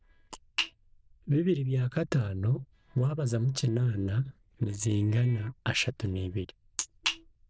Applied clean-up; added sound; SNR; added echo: neural diffusion model UNIVERSE++.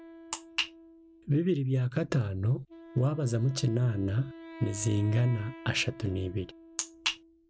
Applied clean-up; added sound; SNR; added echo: none; Wind instrument, woodwind instrument; 19 dB; none.